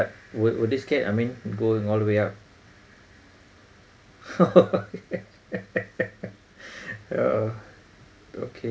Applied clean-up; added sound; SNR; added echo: none; none; none; none.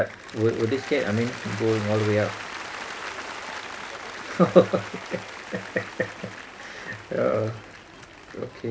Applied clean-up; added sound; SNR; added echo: none; Applause / Cheering; 11 dB; none.